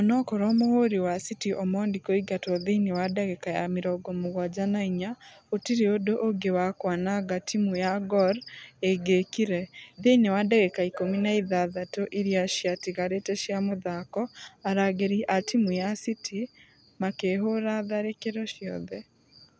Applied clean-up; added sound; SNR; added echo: none; none; none; none.